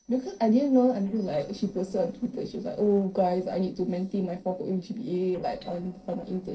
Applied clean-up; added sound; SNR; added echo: neural separator model SepFormer DNS4.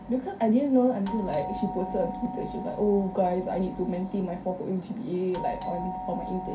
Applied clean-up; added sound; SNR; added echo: none; Doorbell; 10 dB; reverberation time 0.3 s.